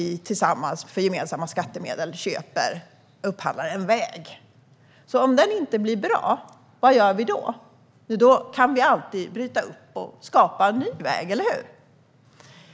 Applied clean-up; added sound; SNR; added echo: none; none; none; none.